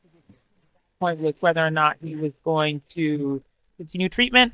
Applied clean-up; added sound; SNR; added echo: neural mask model DeepFilterNet 3.